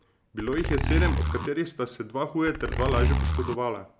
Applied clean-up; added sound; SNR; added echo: none; Zipper (clothing); -2 dB; none.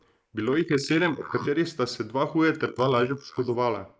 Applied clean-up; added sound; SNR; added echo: neural mask model Resemble Enhance denoiser.